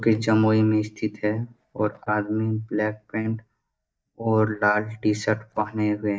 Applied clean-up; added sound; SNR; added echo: neural mask model DeepFilterNet 3.